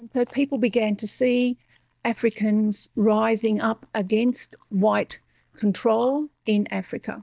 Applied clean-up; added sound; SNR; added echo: neural mask model DeepFilterNet 3.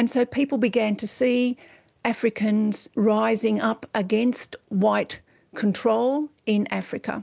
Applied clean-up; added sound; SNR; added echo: none; none; none; none.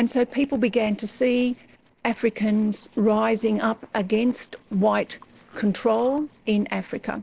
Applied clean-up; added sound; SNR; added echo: neural separator model SepFormer DNS4.